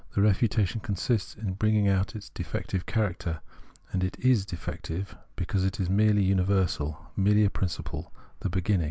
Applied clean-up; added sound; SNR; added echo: none; none; none; none.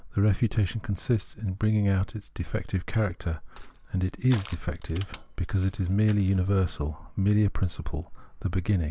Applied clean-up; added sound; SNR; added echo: none; Crushing; 19 dB; none.